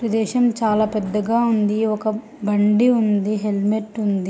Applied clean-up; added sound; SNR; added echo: none; none; none; none.